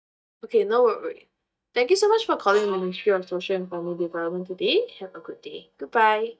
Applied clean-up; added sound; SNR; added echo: neural mask model DeepFilterNet 3.